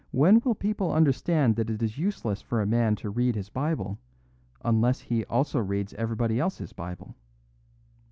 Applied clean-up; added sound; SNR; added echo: none; none; none; none.